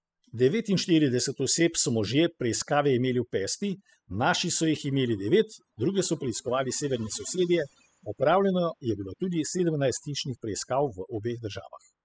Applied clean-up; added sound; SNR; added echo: classical method spectral subtraction.